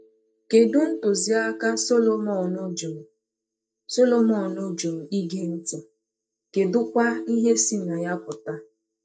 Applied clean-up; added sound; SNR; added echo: neural mask model DeepFilterNet 3.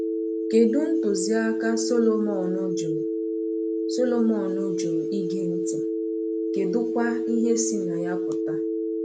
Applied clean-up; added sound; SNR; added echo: none; Telephone; -1 dB; none.